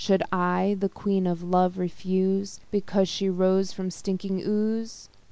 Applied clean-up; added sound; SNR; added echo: none; none; none; none.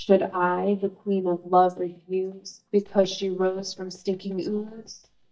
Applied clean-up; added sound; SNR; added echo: neural mask model DeepFilterNet 3.